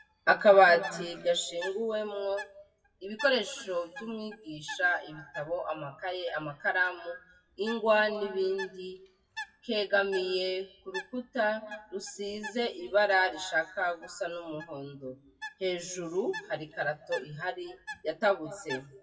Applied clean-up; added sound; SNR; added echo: classical method WPE with log-MMSE.